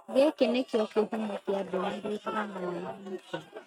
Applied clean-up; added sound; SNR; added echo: neural mask model RNNoise.